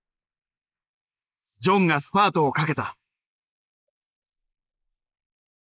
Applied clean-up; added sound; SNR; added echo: neural mask model Resemble Enhance denoiser.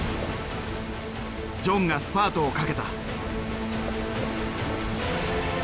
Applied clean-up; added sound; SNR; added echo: none; Boiling + Thunder; 14 dB; none.